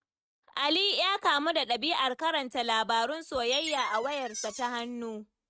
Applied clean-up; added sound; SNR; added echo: neural mask model RNNoise.